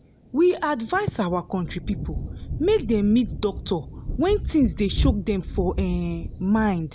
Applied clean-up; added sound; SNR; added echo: none; Thunder; 7 dB; none.